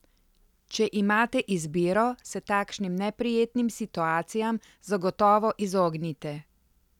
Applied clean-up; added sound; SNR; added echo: none; none; none; none.